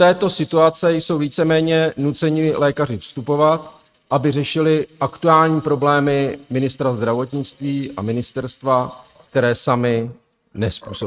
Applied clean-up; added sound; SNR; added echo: neural mask model RNNoise.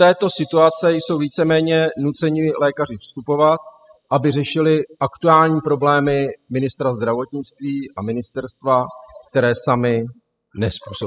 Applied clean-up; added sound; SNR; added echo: classical method spectral subtraction.